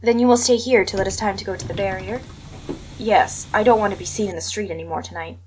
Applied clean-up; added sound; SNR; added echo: none; Subway, metro, underground; 15 dB; none.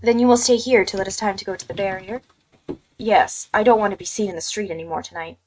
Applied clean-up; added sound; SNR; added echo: neural mask model RNNoise.